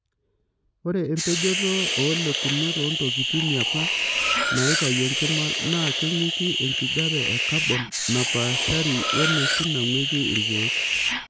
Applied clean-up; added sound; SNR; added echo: none; Cutlery, silverware + Hiss; -3 dB; none.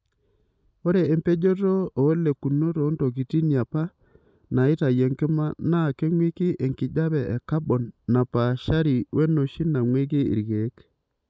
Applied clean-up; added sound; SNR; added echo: none; none; none; none.